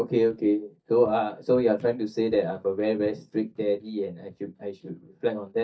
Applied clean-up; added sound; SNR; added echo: neural mask model DeepFilterNet 3.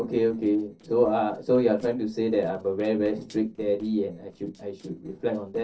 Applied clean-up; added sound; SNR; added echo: neural separator model SepFormer DNS4.